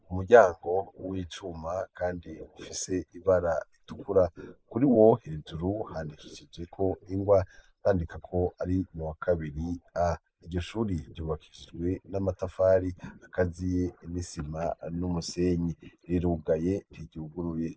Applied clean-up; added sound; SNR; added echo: neural mask model Resemble Enhance denoiser.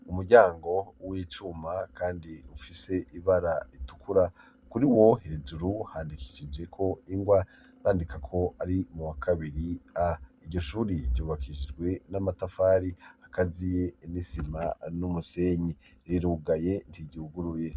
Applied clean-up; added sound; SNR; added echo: none; none; none; none.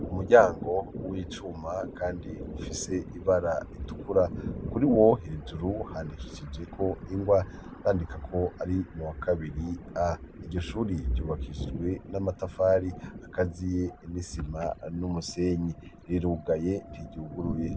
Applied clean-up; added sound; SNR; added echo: none; Thunder; 12 dB; none.